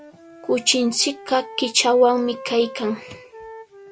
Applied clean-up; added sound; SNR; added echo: none; Wind instrument, woodwind instrument; 18 dB; none.